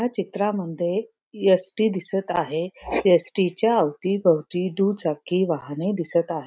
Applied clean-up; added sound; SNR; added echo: neural mask model RNNoise.